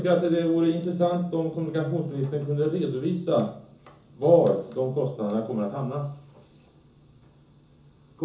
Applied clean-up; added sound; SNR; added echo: none; none; none; reverberation time 0.7 s.